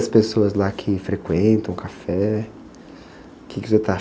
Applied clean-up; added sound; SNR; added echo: none; none; none; none.